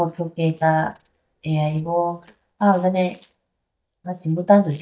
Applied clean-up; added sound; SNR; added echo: neural mask model DeepFilterNet 3.